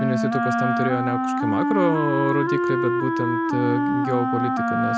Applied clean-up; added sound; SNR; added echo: none; Wind instrument, woodwind instrument; -3 dB; none.